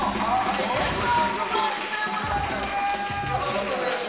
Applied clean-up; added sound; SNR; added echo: none; Cowbell; 15 dB; reverberation time 0.9 s.